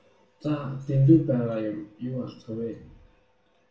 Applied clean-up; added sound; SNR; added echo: none; none; none; reverberation time 0.4 s.